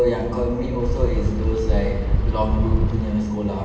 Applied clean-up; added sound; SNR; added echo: none; Wind; -1 dB; reverberation time 1.3 s.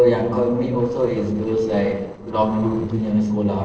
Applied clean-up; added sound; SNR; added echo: neural separator model SepFormer DNS4.